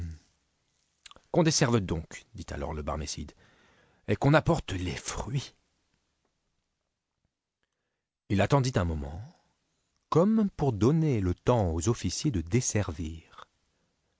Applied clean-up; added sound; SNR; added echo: none; none; none; none.